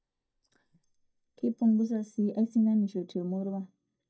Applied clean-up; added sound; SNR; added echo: neural mask model DeepFilterNet 3.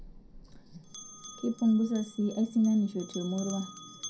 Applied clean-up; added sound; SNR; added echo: none; Bell; 16 dB; reverberation time 0.2 s.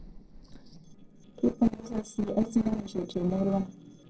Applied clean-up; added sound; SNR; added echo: neural separator model SepFormer DNS4.